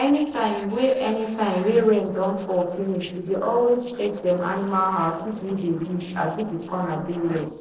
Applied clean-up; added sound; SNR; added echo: neural separator model SepFormer DNS4.